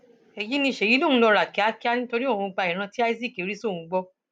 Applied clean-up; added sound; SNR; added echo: none; none; none; none.